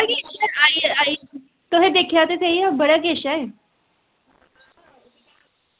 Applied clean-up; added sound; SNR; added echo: none; none; none; none.